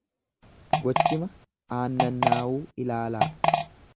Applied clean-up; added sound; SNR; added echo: none; Fart; -4 dB; none.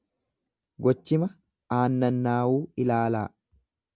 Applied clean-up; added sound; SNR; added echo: none; none; none; none.